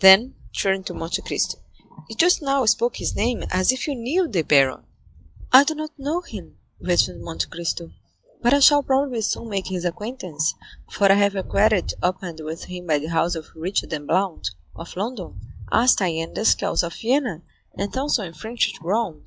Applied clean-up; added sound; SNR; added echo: classical method log-MMSE.